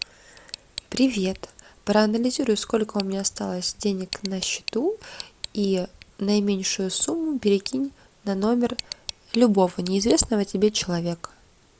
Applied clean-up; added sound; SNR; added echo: none; Tick; 18 dB; none.